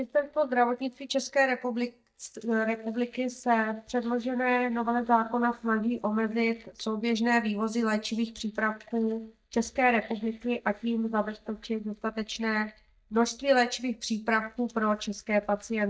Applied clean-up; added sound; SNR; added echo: neural mask model DeepFilterNet 3.